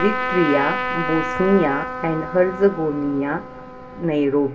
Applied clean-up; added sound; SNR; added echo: none; Trumpet; 6 dB; reverberation time 0.1 s.